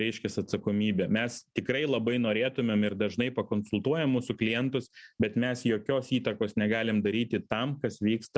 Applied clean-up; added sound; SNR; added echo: none; none; none; none.